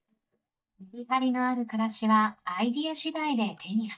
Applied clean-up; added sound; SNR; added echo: neural mask model DeepFilterNet 3.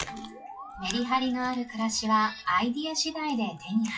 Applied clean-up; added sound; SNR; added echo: classical method WPE with log-MMSE.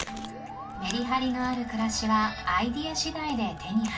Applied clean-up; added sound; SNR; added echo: none; Chewing, mastication; 17 dB; reverberation time 0.2 s.